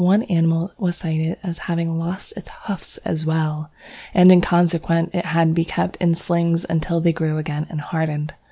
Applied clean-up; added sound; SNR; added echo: none; none; none; none.